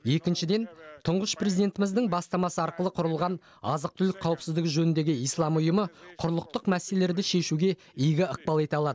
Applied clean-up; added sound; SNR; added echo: none; none; none; none.